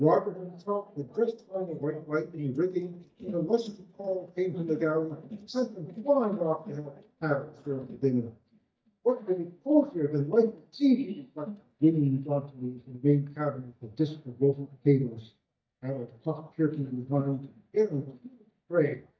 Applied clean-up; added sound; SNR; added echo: neural mask model DeepFilterNet 3.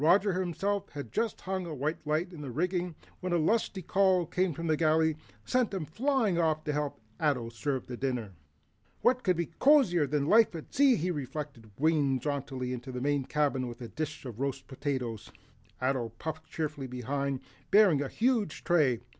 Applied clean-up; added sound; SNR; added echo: none; none; none; none.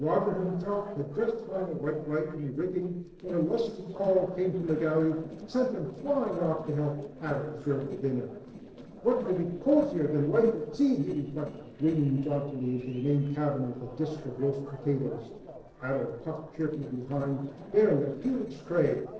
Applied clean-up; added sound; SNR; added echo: neural separator model SepFormer DNS4.